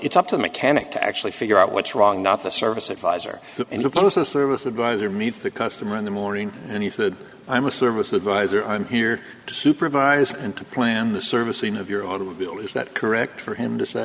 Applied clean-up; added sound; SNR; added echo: none; none; none; none.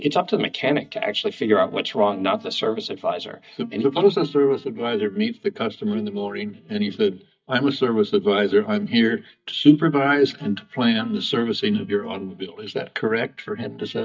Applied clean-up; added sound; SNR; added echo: neural mask model DeepFilterNet 3.